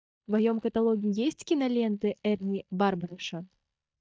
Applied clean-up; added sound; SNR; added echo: neural mask model DeepFilterNet 3.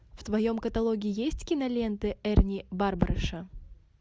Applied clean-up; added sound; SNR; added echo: none; none; none; none.